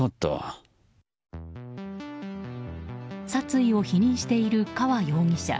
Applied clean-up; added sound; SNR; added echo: none; none; none; none.